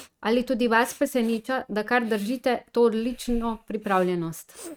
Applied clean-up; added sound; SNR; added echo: neural mask model RNNoise.